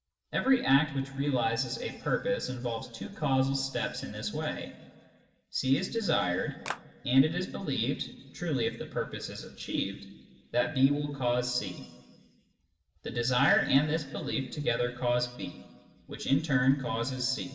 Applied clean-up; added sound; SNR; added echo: none; Clapping; 7 dB; reverberation time 1.6 s.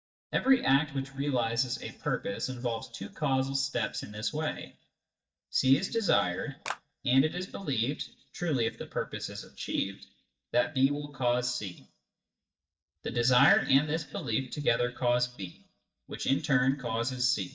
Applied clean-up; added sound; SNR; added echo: neural mask model DeepFilterNet 3.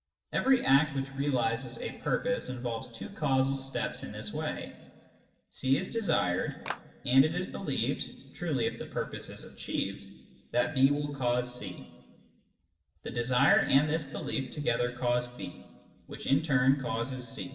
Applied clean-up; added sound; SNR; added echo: neural separator model SepFormer DNS4.